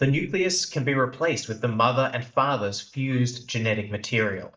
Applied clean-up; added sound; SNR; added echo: neural mask model DeepFilterNet 3.